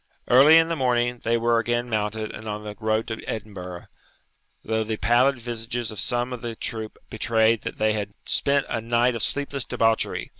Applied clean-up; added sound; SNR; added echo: none; none; none; none.